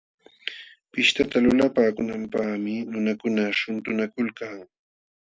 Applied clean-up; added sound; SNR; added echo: none; none; none; none.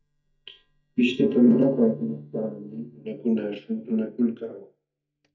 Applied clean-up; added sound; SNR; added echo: neural mask model DeepFilterNet 3.